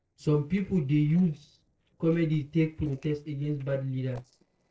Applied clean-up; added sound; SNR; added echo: neural separator model SepFormer DNS4.